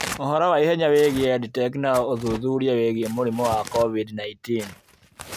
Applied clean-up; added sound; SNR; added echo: none; Tearing; 16 dB; none.